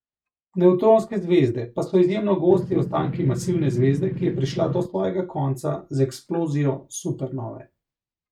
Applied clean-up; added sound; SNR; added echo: neural mask model RNNoise.